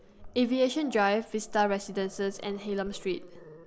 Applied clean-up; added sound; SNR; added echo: none; Growling; 17 dB; none.